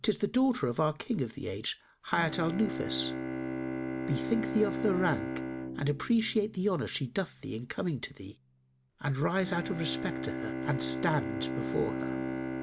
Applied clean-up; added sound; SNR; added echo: none; Bowed string instrument; 5 dB; none.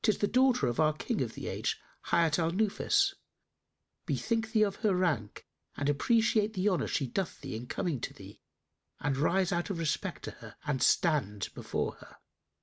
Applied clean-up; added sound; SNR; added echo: none; none; none; none.